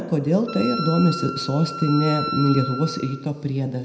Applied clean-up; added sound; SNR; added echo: none; Wind instrument, woodwind instrument; 9 dB; reverberation time 0.8 s.